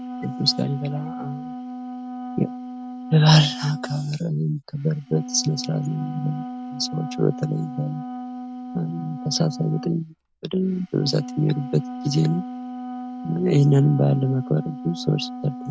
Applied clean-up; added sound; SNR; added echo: none; Wind instrument, woodwind instrument; 10 dB; none.